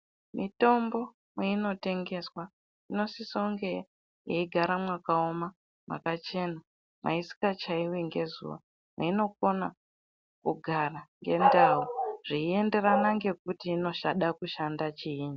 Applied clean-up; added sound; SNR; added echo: none; none; none; none.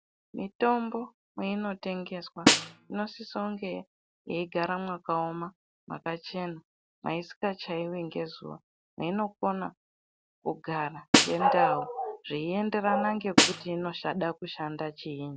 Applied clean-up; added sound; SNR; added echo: none; Snare drum; -4 dB; none.